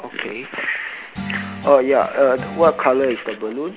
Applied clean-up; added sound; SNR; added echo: none; Guitar; 13 dB; none.